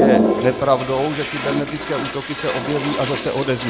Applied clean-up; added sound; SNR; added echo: none; Toilet flush; 1 dB; none.